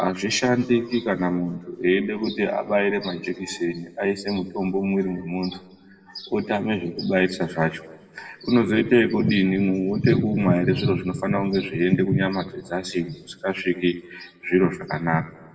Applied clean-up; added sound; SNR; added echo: none; none; none; reverberation time 1.4 s.